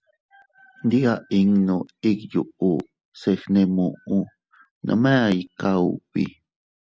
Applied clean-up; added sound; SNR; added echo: none; none; none; none.